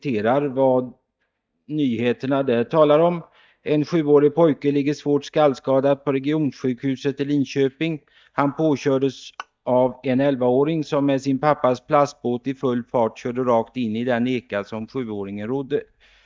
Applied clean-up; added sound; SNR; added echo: neural mask model DeepFilterNet 3.